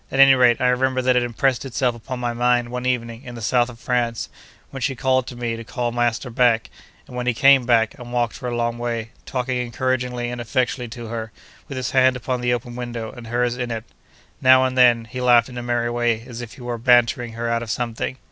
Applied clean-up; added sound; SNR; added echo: none; none; none; none.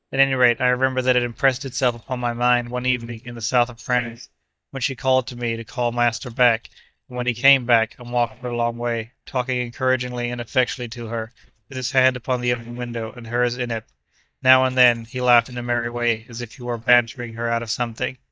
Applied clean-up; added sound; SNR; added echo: neural mask model DeepFilterNet 3.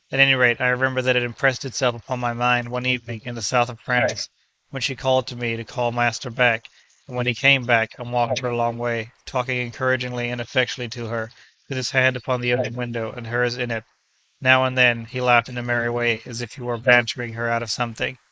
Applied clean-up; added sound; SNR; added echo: neural mask model Resemble Enhance denoiser.